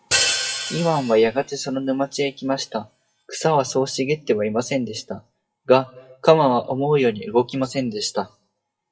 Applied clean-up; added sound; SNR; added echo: classical method WPE with log-MMSE.